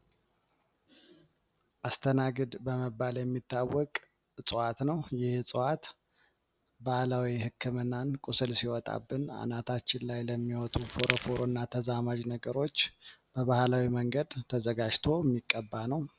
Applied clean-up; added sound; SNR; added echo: none; Crackle; 4 dB; none.